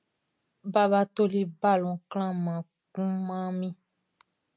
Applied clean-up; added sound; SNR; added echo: none; none; none; none.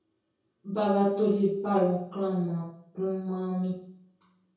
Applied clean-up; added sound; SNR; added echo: none; none; none; reverberation time 0.6 s.